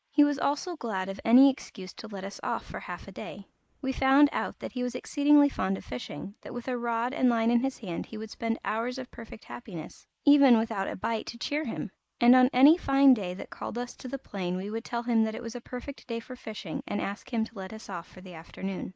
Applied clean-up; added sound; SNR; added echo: neural mask model Resemble Enhance denoiser.